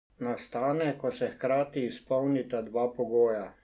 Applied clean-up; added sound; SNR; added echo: none; none; none; none.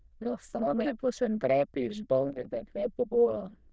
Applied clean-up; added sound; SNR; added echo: neural diffusion model UNIVERSE++.